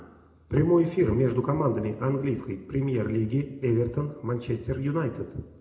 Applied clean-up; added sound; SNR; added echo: none; none; none; reverberation time 0.5 s.